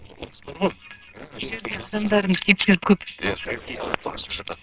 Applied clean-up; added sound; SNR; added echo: neural separator model SepFormer WHAMR!.